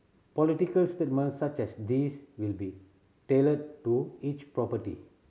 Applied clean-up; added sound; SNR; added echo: none; none; none; none.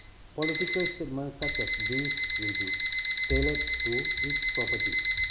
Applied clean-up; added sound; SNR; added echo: none; Alarm; -5 dB; none.